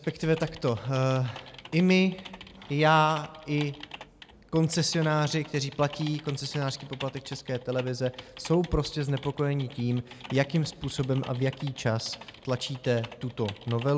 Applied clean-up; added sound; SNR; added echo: none; Typing; 18 dB; none.